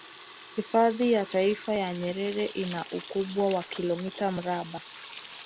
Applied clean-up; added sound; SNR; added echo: none; Sink (filling or washing) / Water tap, faucet; 11 dB; none.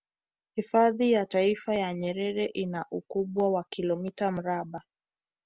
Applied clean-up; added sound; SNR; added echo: none; none; none; none.